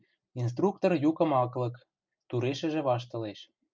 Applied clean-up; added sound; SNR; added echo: none; none; none; none.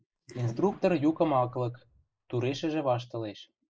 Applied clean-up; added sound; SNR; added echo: neural mask model Resemble Enhance denoiser.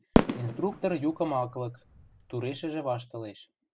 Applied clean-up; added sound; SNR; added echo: none; Fireworks; -2 dB; none.